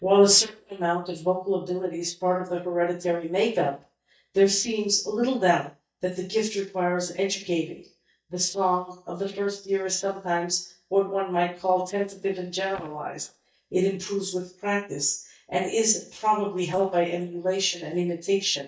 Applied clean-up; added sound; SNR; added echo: neural mask model DeepFilterNet 3.